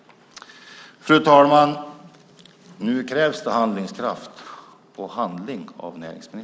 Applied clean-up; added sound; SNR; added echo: none; none; none; none.